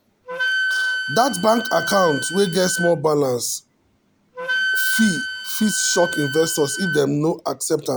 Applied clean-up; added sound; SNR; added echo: none; Wind instrument, woodwind instrument; 5 dB; none.